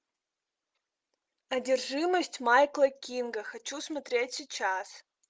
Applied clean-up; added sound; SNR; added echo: none; none; none; none.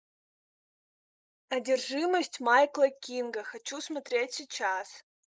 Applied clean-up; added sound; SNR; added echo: neural mask model Resemble Enhance denoiser.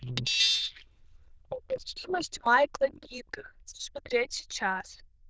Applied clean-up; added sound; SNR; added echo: neural diffusion model UNIVERSE++.